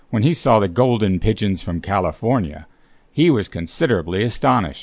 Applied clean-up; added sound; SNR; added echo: none; none; none; none.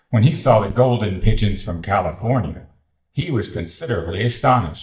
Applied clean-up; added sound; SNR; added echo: neural mask model DeepFilterNet 3.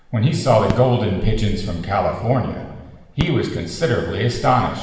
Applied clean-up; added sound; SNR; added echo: none; Fireworks; 13 dB; reverberation time 1.2 s.